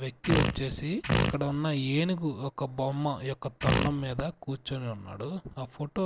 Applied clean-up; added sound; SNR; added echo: none; Fart; -3 dB; none.